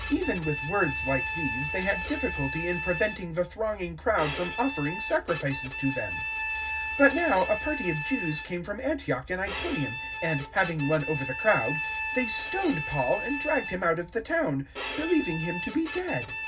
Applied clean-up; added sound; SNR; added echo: none; Bowed string instrument; 6 dB; reverberation time 0.4 s.